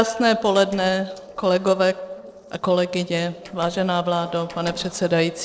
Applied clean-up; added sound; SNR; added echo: neural separator model SepFormer DNS4.